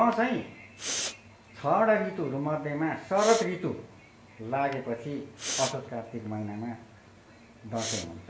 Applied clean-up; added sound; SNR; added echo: none; Respiratory sounds; 11 dB; reverberation time 0.7 s.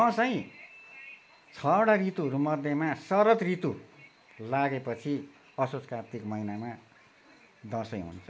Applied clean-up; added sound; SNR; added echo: none; none; none; none.